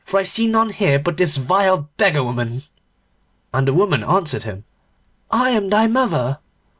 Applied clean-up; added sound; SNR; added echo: none; none; none; none.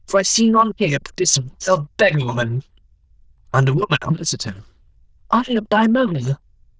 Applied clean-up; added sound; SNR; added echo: neural diffusion model UNIVERSE++.